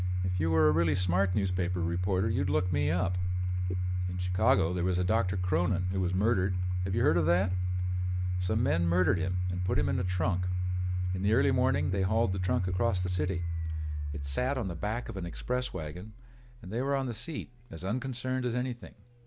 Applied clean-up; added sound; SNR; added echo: none; Domestic sounds, home sounds; -1 dB; none.